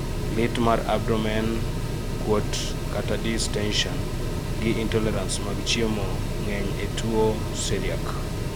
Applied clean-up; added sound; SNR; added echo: none; Mechanical fan; -1 dB; none.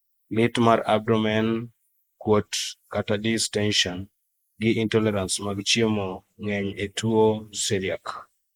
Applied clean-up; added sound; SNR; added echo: neural mask model Resemble Enhance denoiser.